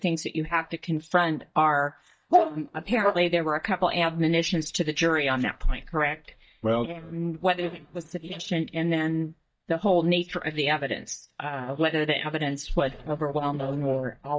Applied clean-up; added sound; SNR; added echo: neural mask model DeepFilterNet 3.